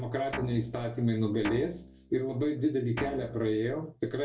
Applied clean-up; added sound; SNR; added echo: none; Guitar; 12 dB; reverberation time 0.2 s.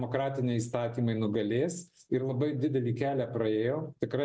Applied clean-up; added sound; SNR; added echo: none; none; none; none.